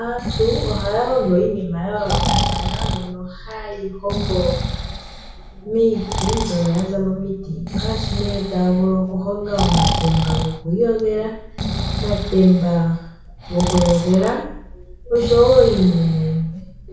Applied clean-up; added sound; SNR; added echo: none; Breathing; 5 dB; reverberation time 0.6 s.